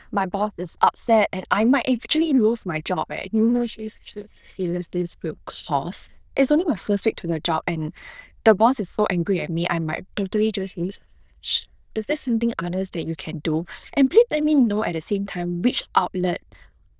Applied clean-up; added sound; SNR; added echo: neural diffusion model UNIVERSE++.